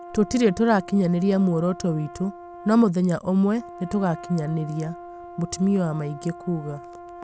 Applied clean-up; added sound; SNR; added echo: none; Brass instrument; 17 dB; none.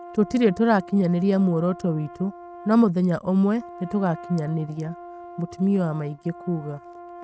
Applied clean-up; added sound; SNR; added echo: neural mask model RNNoise.